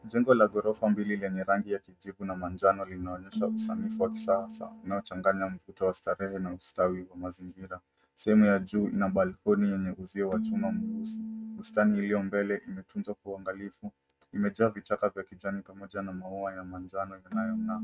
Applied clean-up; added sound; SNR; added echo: neural mask model RNNoise.